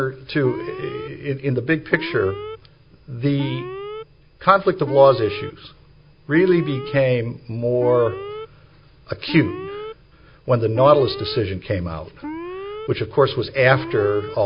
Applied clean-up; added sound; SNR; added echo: none; Alarm; 13 dB; none.